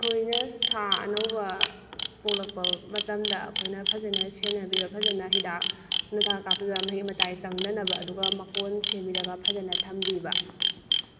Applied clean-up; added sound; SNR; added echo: none; Camera; -4 dB; none.